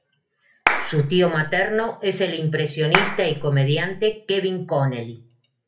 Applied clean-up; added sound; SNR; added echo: none; Clapping; 3 dB; reverberation time 0.3 s.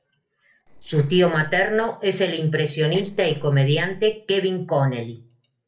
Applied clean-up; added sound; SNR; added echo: neural separator model SepFormer DNS4.